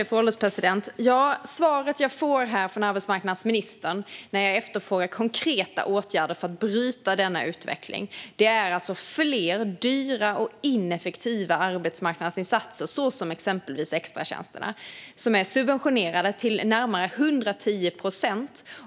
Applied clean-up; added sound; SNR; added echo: none; none; none; none.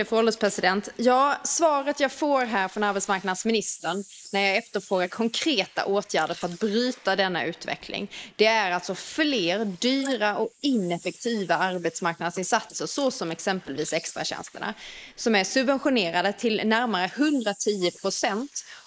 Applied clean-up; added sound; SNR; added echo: neural mask model Resemble Enhance denoiser.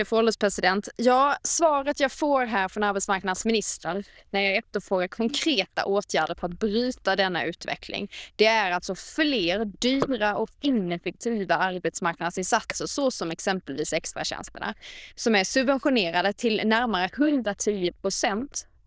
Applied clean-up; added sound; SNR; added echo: neural diffusion model UNIVERSE++.